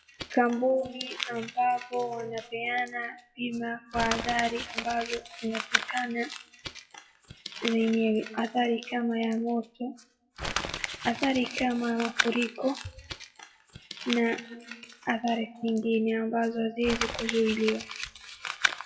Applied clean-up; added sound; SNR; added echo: classical method WPE with log-MMSE.